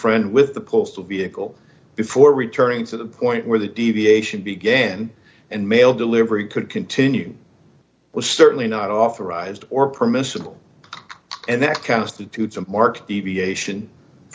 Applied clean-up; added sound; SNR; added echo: none; none; none; none.